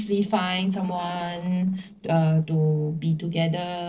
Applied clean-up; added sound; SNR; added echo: neural separator model SepFormer DNS4.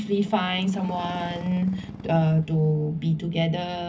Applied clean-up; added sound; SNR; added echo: none; Motorcycle; 17 dB; reverberation time 0.4 s.